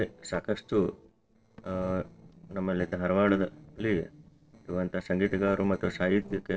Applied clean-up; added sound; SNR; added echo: neural separator model SepFormer DNS4.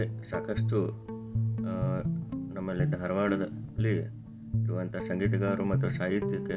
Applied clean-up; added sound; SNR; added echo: none; Guitar; -2 dB; none.